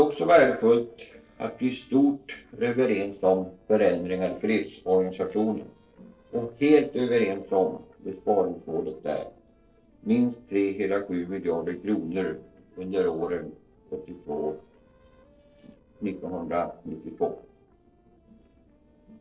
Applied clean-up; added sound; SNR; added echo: neural separator model SepFormer DNS4.